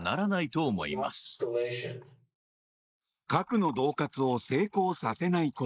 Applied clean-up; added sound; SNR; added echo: neural mask model Resemble Enhance denoiser.